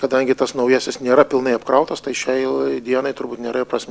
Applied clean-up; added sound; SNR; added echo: none; none; none; none.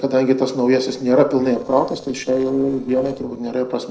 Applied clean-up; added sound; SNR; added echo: neural separator model SepFormer DNS4.